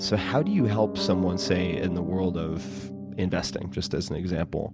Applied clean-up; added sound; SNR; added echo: none; Piano; 7 dB; none.